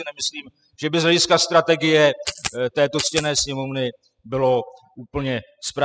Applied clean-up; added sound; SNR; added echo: classical method spectral subtraction.